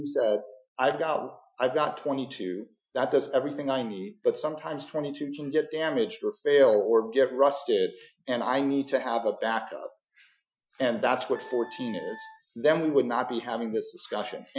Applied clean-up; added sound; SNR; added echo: classical method Wiener filter.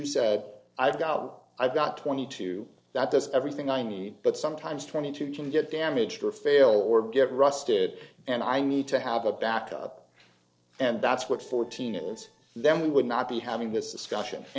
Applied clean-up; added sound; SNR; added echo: neural separator model SepFormer DNS4.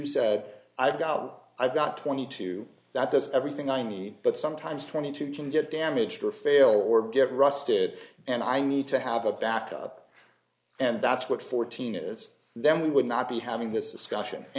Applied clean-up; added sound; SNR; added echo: neural mask model Resemble Enhance denoiser.